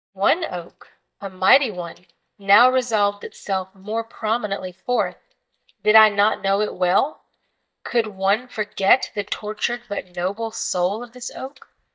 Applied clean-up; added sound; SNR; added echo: neural mask model DeepFilterNet 3.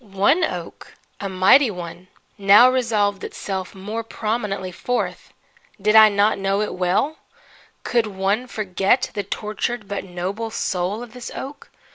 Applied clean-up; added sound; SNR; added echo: none; none; none; none.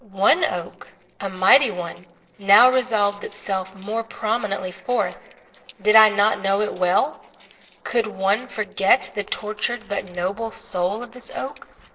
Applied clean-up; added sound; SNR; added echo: neural separator model SepFormer DNS4.